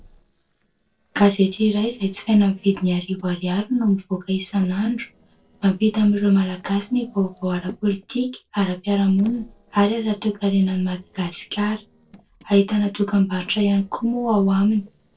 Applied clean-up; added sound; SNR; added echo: neural separator model SepFormer DNS4.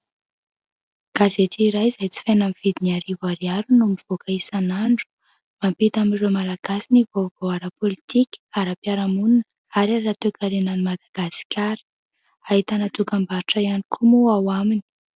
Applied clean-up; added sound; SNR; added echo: none; none; none; none.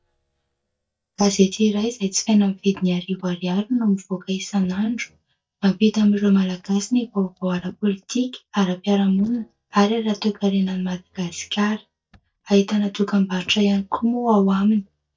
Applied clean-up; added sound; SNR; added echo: neural mask model DeepFilterNet 3.